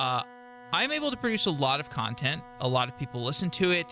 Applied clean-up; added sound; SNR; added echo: none; Wind instrument, woodwind instrument; 19 dB; none.